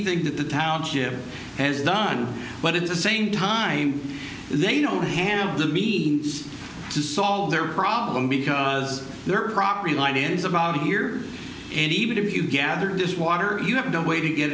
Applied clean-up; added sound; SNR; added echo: none; none; none; none.